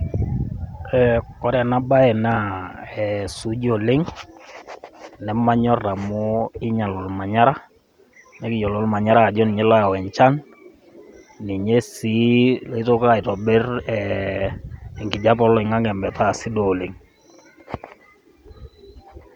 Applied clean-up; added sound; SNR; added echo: none; none; none; none.